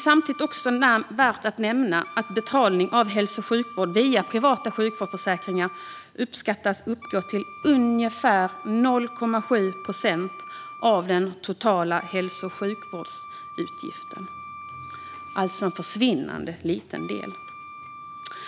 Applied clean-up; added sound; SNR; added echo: none; Wind instrument, woodwind instrument; 16 dB; none.